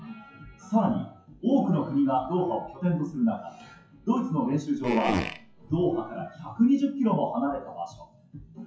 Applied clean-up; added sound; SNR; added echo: classical method WPE with log-MMSE.